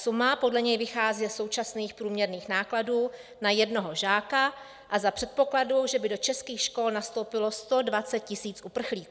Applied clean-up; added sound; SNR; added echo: none; none; none; none.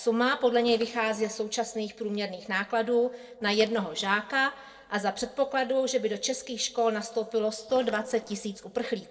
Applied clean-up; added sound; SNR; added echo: neural separator model SepFormer DNS4.